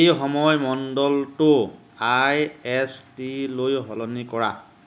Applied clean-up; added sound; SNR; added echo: none; none; none; none.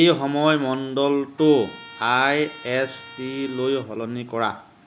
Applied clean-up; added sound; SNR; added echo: none; Trumpet; 19 dB; none.